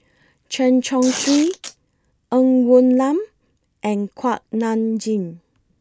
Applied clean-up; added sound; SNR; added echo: none; Tearing; 9 dB; none.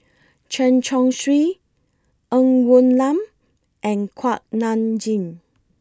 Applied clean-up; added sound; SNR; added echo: none; none; none; none.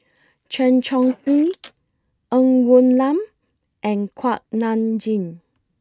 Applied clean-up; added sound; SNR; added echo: neural mask model RNNoise.